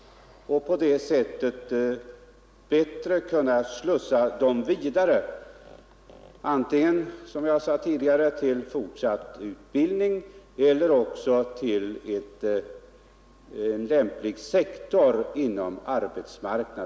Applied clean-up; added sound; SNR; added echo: none; none; none; none.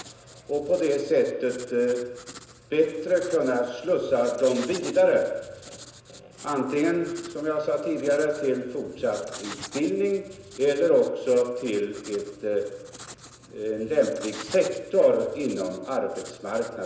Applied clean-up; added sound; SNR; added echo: none; Writing; 18 dB; reverberation time 0.9 s.